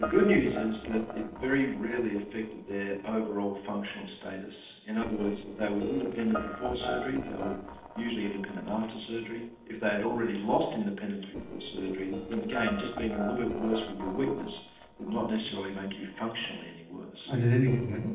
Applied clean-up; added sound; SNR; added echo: neural separator model SepFormer DNS4.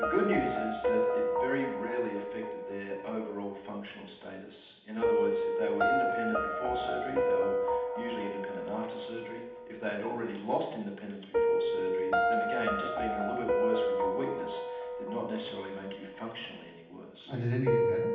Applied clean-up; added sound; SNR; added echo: none; Piano; -4 dB; reverberation time 0.8 s.